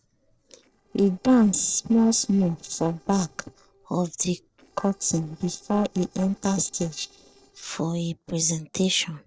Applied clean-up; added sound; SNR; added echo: neural separator model SepFormer DNS4.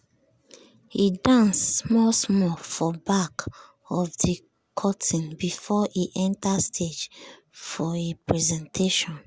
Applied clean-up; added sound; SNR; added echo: none; none; none; none.